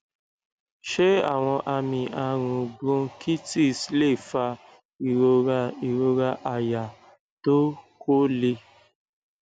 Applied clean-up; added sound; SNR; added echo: none; none; none; none.